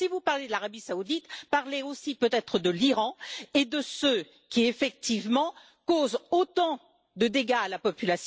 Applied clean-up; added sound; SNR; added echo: none; none; none; none.